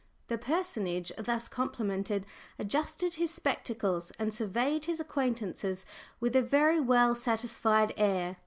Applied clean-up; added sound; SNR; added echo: none; none; none; none.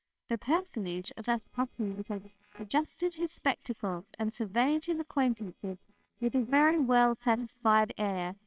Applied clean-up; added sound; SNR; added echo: neural separator model SepFormer WHAMR!.